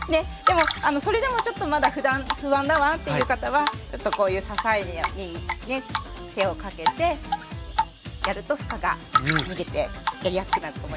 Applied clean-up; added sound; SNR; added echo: none; Drip; 4 dB; none.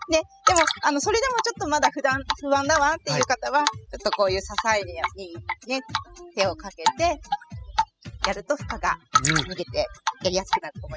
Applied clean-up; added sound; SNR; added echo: classical method spectral subtraction.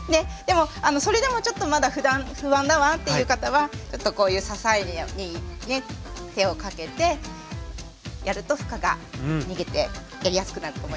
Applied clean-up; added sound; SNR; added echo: none; none; none; none.